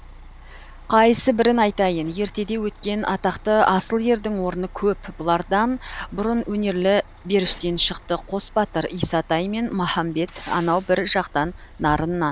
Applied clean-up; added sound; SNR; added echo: none; Truck; 18 dB; none.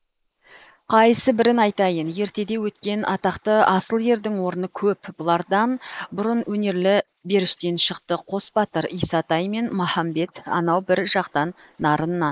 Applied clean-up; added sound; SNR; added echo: neural mask model Resemble Enhance denoiser.